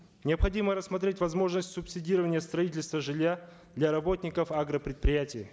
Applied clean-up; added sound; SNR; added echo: none; none; none; none.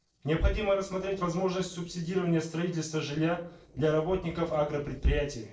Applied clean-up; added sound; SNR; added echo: neural separator model SepFormer DNS4.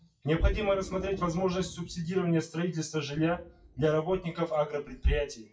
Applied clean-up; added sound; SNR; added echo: classical method WPE with log-MMSE.